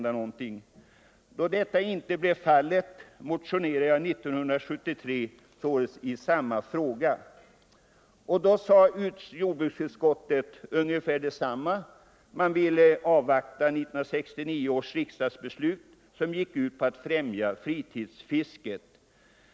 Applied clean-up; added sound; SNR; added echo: none; none; none; none.